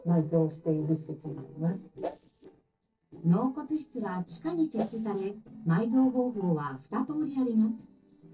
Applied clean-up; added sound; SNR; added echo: neural separator model SepFormer DNS4.